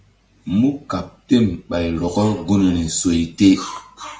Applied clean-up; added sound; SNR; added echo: none; none; none; none.